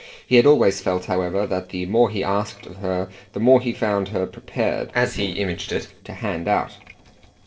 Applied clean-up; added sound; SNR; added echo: neural separator model SepFormer DNS4.